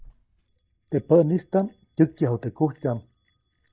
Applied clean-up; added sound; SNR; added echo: neural mask model DeepFilterNet 3.